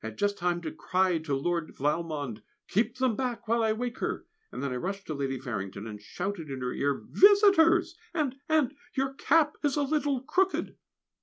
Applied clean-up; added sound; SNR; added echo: none; none; none; none.